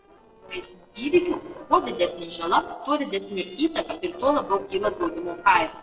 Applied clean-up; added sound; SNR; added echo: neural separator model SepFormer DNS4.